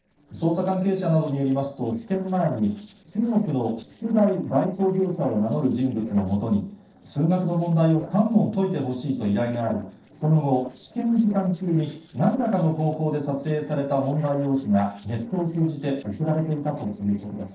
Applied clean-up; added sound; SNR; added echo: neural separator model SepFormer DNS4.